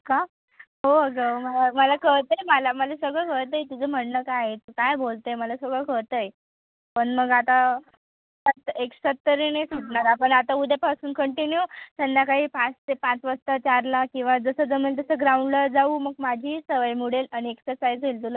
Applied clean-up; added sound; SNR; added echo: none; none; none; none.